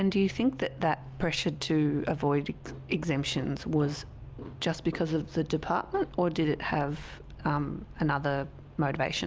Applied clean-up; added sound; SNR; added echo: none; none; none; none.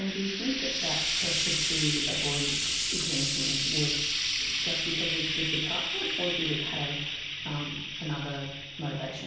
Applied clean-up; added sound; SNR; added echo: none; Frying (food); -4 dB; reverberation time 0.9 s.